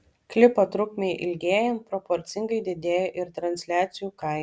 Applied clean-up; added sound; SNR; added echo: none; none; none; none.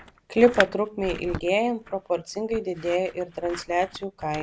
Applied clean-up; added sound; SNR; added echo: none; Scissors; 12 dB; none.